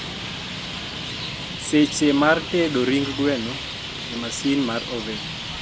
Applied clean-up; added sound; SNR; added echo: none; Traffic noise, roadway noise; 7 dB; none.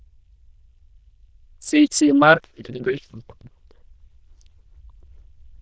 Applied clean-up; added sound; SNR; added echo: neural diffusion model UNIVERSE++.